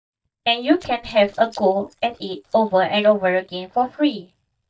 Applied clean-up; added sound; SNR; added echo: neural mask model DeepFilterNet 3.